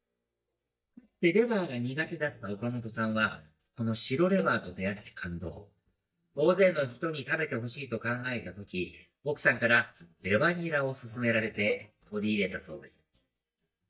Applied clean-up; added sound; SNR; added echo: neural mask model DeepFilterNet 3.